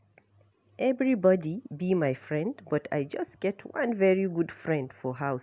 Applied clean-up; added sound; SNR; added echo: none; none; none; none.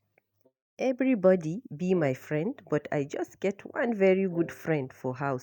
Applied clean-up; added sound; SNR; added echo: neural mask model DeepFilterNet 3.